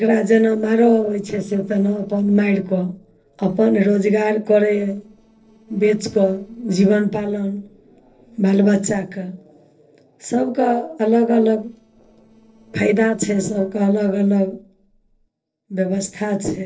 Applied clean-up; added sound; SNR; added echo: neural separator model SepFormer DNS4.